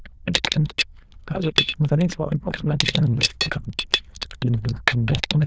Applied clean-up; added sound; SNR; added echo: neural diffusion model UNIVERSE++.